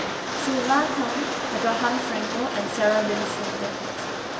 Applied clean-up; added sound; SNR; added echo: none; Rain; 2 dB; reverberation time 2.8 s.